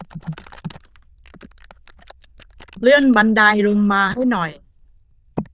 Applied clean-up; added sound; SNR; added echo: neural diffusion model UNIVERSE++.